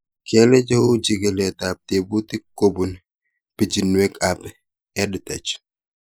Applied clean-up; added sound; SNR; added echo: neural mask model Resemble Enhance denoiser.